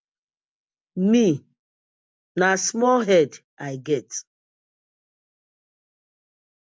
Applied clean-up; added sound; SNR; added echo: none; none; none; none.